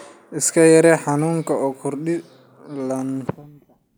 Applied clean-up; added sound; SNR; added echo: none; none; none; none.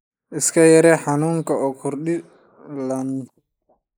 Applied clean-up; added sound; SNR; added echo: neural mask model Resemble Enhance denoiser.